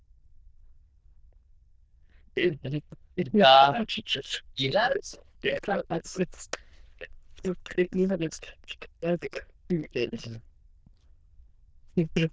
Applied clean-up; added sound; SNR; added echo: neural diffusion model UNIVERSE++.